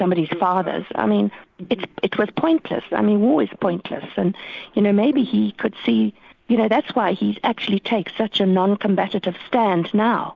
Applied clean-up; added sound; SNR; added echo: neural mask model Resemble Enhance denoiser.